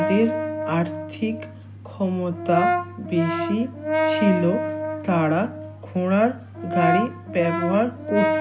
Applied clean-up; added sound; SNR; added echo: none; Brass instrument; 2 dB; none.